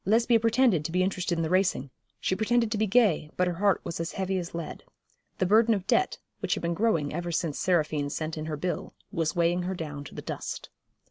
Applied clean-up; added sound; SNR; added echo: none; none; none; none.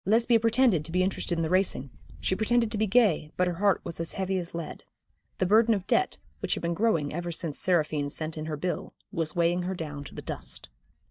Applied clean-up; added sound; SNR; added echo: neural mask model DeepFilterNet 3.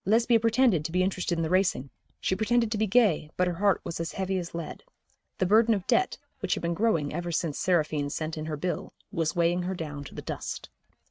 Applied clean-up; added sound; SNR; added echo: neural mask model RNNoise.